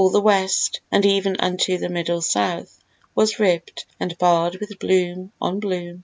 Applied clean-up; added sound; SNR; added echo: none; none; none; none.